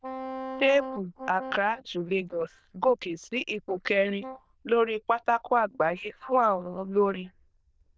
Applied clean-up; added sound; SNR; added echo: neural diffusion model UNIVERSE++.